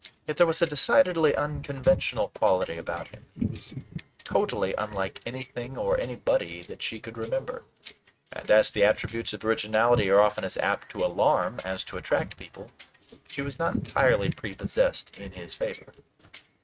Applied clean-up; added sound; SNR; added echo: neural mask model RNNoise.